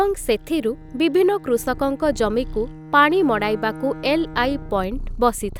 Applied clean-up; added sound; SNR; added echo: none; Purr + Bowed string instrument; 13 dB; none.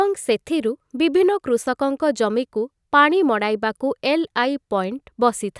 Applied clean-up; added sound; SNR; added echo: none; none; none; none.